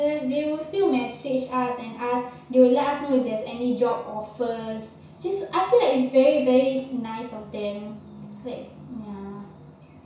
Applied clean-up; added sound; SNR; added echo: none; none; none; reverberation time 0.6 s.